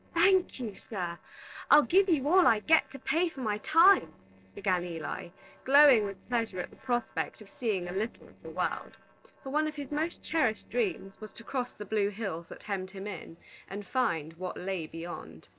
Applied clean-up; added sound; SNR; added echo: neural separator model SepFormer DNS4.